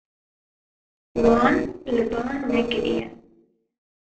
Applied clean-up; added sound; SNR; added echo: neural separator model SepFormer DNS4.